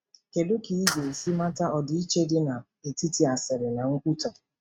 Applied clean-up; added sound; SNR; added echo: neural mask model RNNoise.